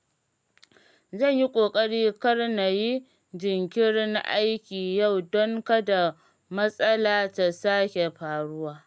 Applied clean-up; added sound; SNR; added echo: none; none; none; none.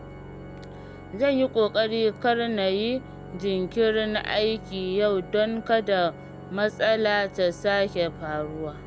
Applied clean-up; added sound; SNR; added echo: none; Organ; 15 dB; none.